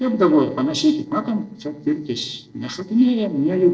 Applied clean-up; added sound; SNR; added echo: neural separator model SepFormer DNS4.